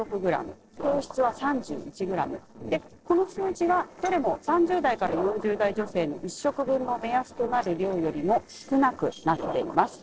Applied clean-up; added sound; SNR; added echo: neural separator model SepFormer DNS4.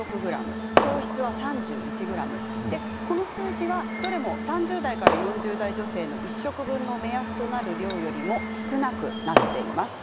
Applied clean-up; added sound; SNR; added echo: none; Fireworks + Organ; -2 dB; none.